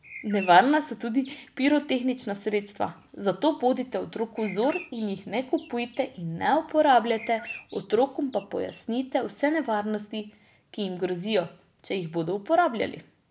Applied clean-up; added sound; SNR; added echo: none; Bird; 18 dB; none.